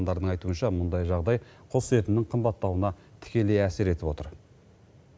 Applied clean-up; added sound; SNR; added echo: none; none; none; none.